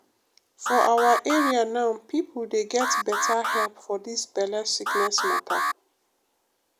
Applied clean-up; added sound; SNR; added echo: none; Alarm; 2 dB; none.